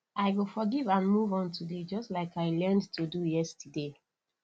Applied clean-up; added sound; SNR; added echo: none; none; none; none.